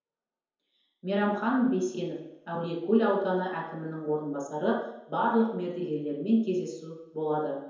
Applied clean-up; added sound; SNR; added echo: none; none; none; reverberation time 0.9 s.